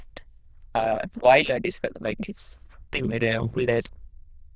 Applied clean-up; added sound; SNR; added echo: neural diffusion model UNIVERSE++.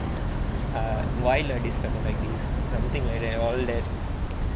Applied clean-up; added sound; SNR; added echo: none; Boat, Water vehicle; 2 dB; none.